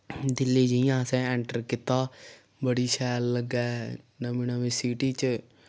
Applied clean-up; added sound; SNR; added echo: none; none; none; none.